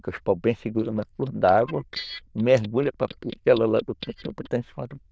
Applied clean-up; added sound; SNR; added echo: neural diffusion model UNIVERSE++.